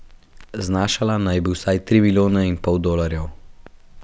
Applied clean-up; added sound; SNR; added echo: none; Crackle; 20 dB; none.